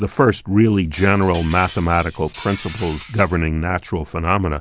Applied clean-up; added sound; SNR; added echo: none; Glass; 19 dB; none.